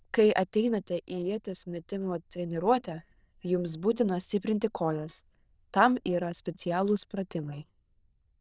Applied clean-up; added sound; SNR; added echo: neural diffusion model UNIVERSE++.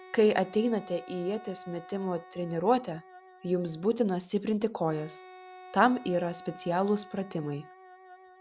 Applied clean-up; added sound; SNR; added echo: none; Wind instrument, woodwind instrument; 19 dB; none.